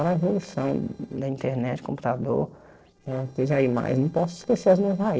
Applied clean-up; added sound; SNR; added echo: neural separator model SepFormer DNS4.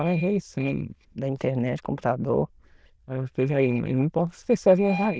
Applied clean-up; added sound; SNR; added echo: neural diffusion model UNIVERSE++.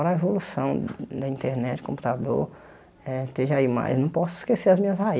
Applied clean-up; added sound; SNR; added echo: none; none; none; none.